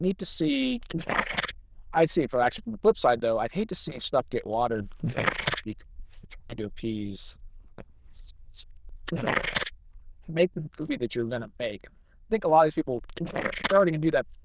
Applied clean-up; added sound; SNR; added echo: neural diffusion model UNIVERSE++.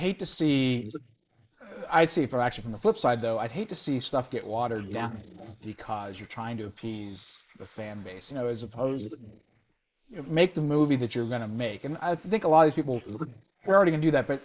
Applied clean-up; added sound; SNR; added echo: neural mask model Resemble Enhance denoiser.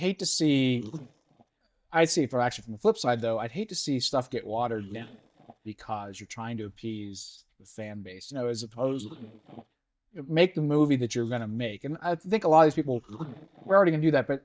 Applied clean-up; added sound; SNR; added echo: neural mask model DeepFilterNet 3.